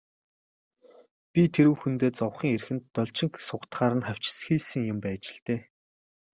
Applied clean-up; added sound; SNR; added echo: none; none; none; none.